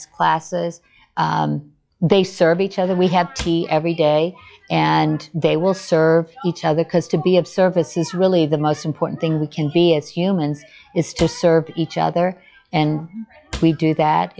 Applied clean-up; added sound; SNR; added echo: classical method log-MMSE.